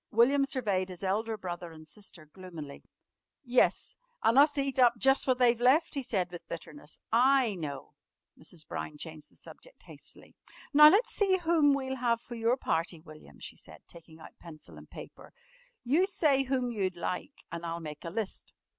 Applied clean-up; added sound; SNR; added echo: none; none; none; none.